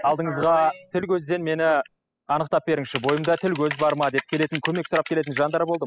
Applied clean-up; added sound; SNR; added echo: classical method spectral subtraction.